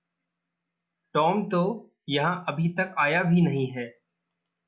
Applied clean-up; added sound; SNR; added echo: none; none; none; none.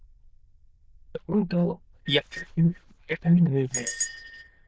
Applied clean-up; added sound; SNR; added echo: neural diffusion model UNIVERSE++.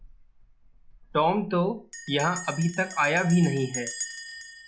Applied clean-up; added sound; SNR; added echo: none; Bell; 13 dB; none.